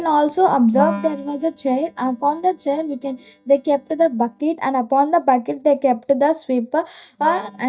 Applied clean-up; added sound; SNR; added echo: neural mask model DeepFilterNet 3.